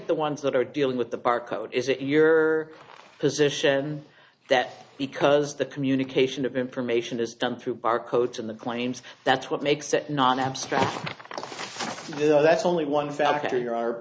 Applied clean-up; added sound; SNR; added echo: none; none; none; none.